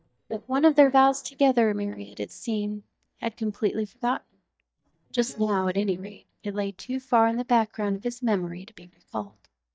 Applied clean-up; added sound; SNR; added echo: neural mask model DeepFilterNet 3.